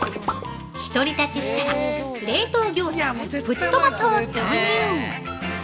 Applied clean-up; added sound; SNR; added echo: none; none; none; none.